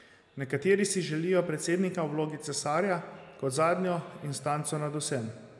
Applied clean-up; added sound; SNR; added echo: none; none; none; none.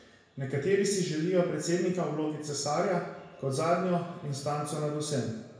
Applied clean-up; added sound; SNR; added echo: none; none; none; reverberation time 0.7 s.